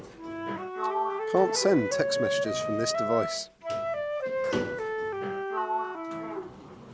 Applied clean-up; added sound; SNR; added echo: none; Wind instrument, woodwind instrument + Sliding door; -2 dB; none.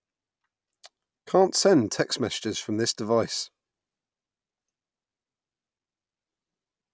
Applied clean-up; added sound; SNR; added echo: none; none; none; none.